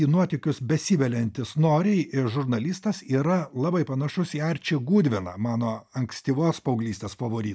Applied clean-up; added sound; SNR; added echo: none; none; none; none.